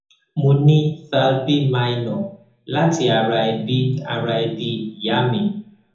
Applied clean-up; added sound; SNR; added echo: none; none; none; reverberation time 0.6 s.